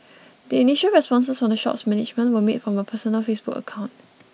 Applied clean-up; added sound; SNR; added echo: none; none; none; none.